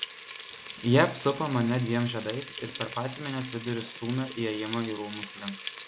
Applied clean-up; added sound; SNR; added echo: none; Frying (food); 5 dB; none.